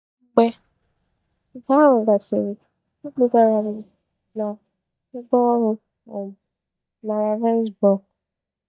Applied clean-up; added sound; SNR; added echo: neural mask model DeepFilterNet 3.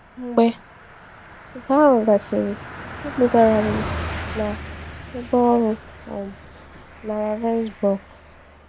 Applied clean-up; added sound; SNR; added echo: none; Car passing by; 12 dB; none.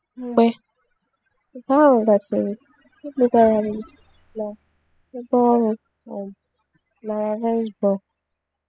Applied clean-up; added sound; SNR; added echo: classical method spectral subtraction.